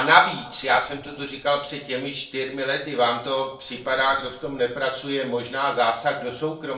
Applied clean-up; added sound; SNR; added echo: neural separator model SepFormer DNS4.